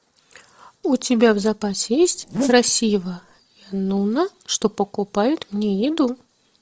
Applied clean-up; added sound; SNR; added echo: neural separator model SepFormer DNS4.